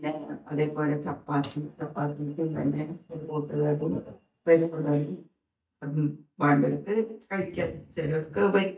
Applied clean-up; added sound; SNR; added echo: neural mask model DeepFilterNet 3.